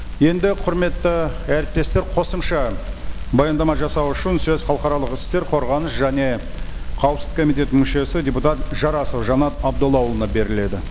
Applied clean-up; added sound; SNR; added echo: none; Crackle; 4 dB; none.